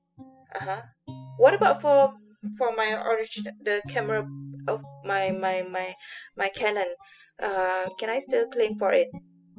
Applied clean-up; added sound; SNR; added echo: classical method spectral subtraction.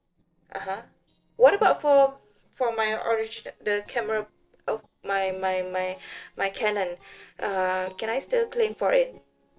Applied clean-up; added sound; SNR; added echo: neural separator model SepFormer DNS4.